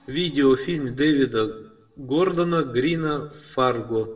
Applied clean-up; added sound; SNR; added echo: none; none; none; reverberation time 0.6 s.